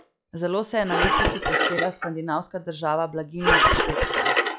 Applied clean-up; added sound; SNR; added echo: classical method log-MMSE.